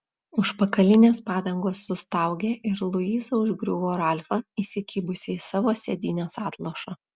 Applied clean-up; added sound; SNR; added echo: none; none; none; none.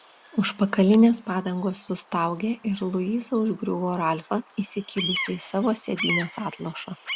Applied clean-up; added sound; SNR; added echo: none; Bird vocalization, bird call, bird song; 12 dB; none.